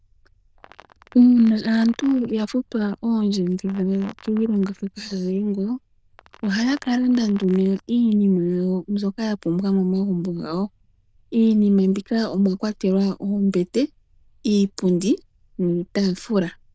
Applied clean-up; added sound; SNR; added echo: neural diffusion model UNIVERSE++.